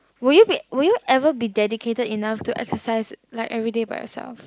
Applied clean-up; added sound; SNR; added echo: neural mask model Resemble Enhance denoiser.